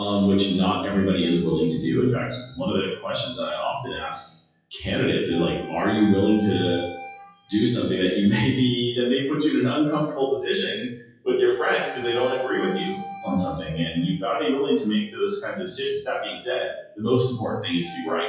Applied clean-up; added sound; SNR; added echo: classical method WPE with log-MMSE.